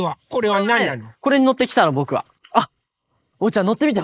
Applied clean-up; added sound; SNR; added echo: neural mask model Resemble Enhance denoiser.